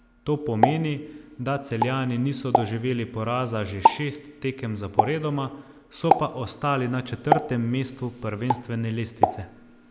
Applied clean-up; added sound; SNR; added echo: none; Explosion; 1 dB; none.